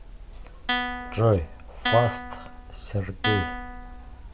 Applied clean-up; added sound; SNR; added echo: none; Guitar; 3 dB; none.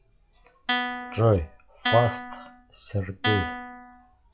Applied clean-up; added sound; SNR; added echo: classical method log-MMSE.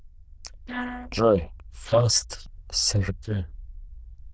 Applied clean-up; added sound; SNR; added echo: neural diffusion model UNIVERSE++.